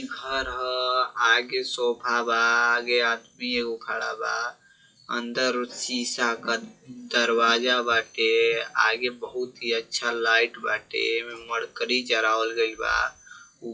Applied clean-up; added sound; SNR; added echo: classical method WPE with log-MMSE.